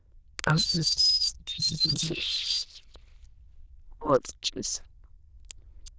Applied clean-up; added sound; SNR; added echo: neural diffusion model UNIVERSE++.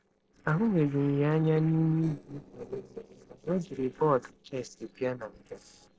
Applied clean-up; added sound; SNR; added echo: neural separator model SepFormer DNS4.